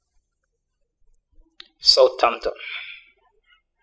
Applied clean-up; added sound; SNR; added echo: classical method spectral subtraction.